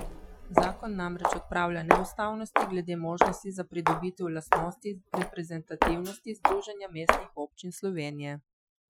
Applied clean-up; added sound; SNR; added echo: classical method Wiener filter.